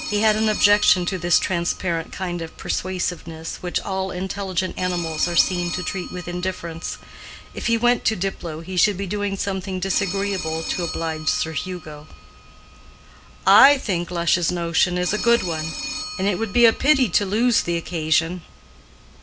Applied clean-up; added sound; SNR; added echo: none; Telephone; 12 dB; none.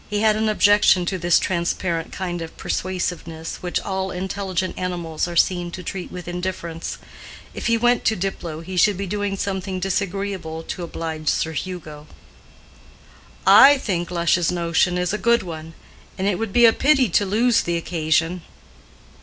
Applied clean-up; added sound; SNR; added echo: none; none; none; none.